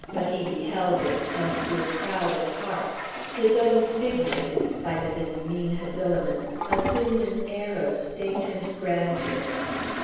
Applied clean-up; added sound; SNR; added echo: none; Toilet flush; 6 dB; reverberation time 1.2 s.